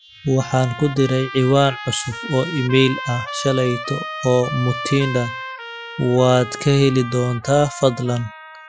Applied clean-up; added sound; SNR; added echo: classical method Wiener filter.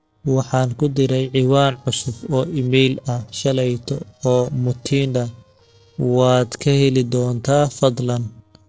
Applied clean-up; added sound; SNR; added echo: neural separator model SepFormer DNS4.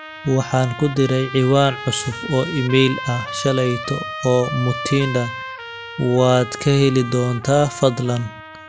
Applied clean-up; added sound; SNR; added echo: none; Trumpet; 12 dB; none.